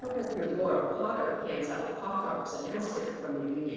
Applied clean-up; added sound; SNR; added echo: neural separator model SepFormer DNS4.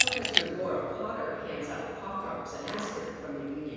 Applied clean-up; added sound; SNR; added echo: none; Glass; 1 dB; reverberation time 1.9 s.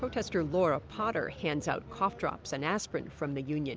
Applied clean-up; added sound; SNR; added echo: none; none; none; none.